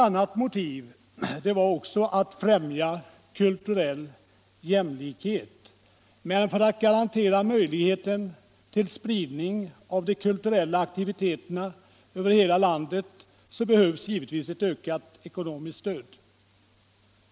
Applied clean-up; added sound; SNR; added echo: none; none; none; none.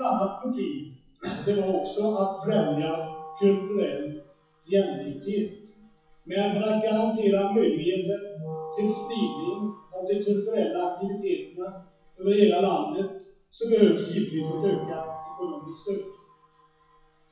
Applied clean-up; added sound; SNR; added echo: classical method WPE with log-MMSE.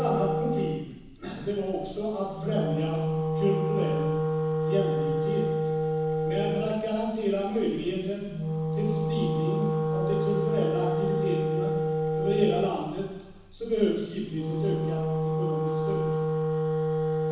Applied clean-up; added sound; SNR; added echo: none; Wind instrument, woodwind instrument; -3 dB; reverberation time 1.1 s.